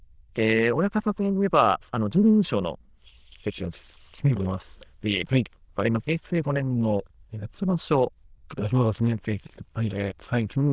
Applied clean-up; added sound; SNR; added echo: neural diffusion model UNIVERSE++.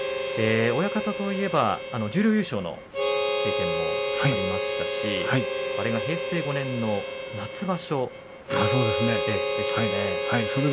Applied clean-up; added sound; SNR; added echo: none; Harmonica; 0 dB; none.